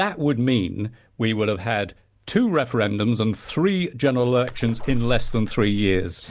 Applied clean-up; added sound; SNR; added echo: none; Splash, splatter; 4 dB; none.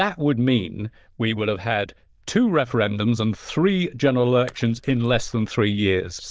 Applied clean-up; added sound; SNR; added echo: neural diffusion model UNIVERSE++.